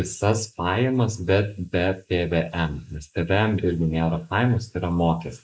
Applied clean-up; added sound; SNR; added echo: neural mask model Resemble Enhance denoiser.